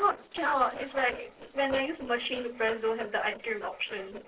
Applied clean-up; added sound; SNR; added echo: neural separator model SepFormer DNS4.